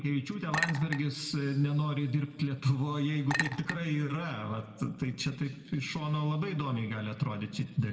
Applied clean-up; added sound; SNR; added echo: none; Chink, clink; 6 dB; reverberation time 1.5 s.